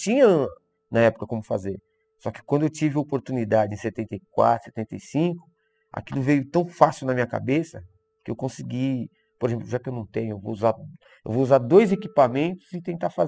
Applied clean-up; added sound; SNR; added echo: classical method spectral subtraction.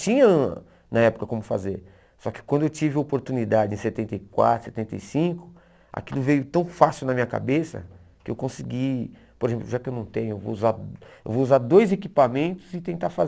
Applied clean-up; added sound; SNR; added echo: none; none; none; none.